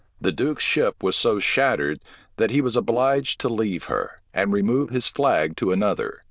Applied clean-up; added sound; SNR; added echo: neural diffusion model UNIVERSE++.